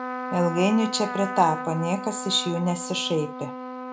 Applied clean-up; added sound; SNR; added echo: none; Trumpet; 8 dB; none.